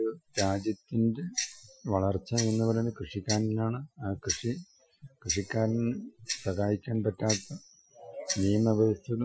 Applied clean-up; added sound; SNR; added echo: classical method Wiener filter.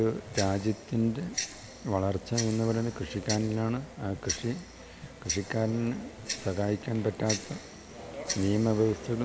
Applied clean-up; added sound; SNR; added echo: none; Tick-tock; 11 dB; none.